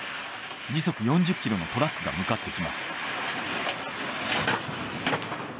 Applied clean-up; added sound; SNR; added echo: none; none; none; none.